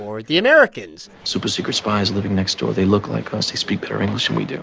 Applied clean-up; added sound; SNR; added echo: none; none; none; none.